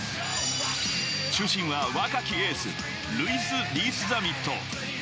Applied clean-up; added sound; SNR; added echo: none; Wind instrument, woodwind instrument; 16 dB; none.